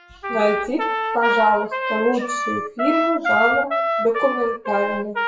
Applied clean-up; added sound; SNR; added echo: classical method WPE with log-MMSE.